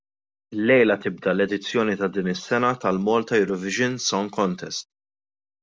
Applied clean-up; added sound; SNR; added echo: none; none; none; none.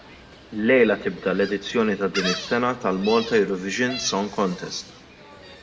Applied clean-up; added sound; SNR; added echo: none; Gull, seagull; 13 dB; reverberation time 0.8 s.